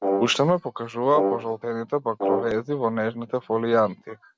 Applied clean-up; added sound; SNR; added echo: none; Brass instrument; 4 dB; none.